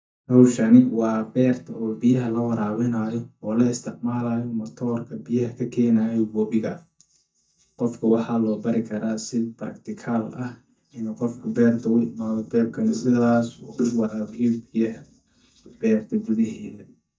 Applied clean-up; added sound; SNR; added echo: neural mask model DeepFilterNet 3.